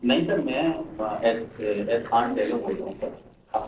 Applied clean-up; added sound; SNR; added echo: neural separator model SepFormer DNS4.